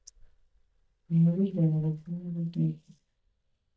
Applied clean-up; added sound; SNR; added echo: neural mask model DeepFilterNet 3.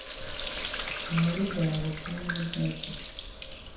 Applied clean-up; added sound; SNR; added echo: none; Sink (filling or washing); 0 dB; reverberation time 0.6 s.